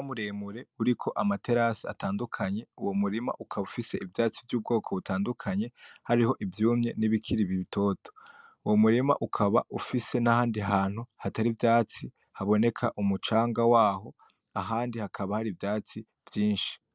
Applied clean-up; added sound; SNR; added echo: none; none; none; none.